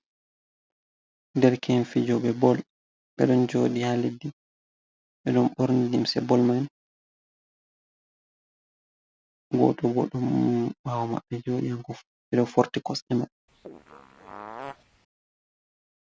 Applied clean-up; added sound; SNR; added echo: none; Fart; 16 dB; none.